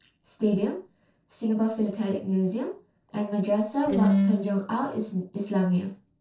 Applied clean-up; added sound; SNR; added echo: neural separator model SepFormer DNS4.